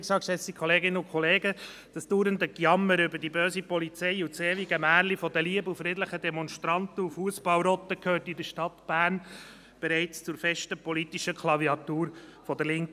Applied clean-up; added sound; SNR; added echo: none; none; none; none.